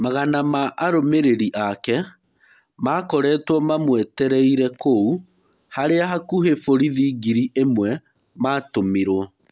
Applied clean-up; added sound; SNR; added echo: none; none; none; none.